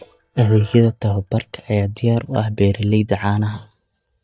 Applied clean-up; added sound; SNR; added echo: neural mask model DeepFilterNet 3.